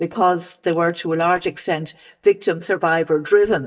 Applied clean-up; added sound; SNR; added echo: neural mask model DeepFilterNet 3.